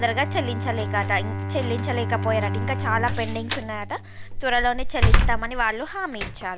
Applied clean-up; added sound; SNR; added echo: none; Slam + Bowed string instrument; -2 dB; none.